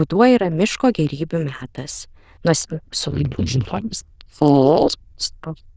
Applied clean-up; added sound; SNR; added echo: neural diffusion model UNIVERSE++.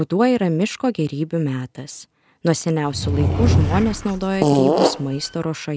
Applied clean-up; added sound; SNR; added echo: none; Fart / Drawer open or close; -2 dB; none.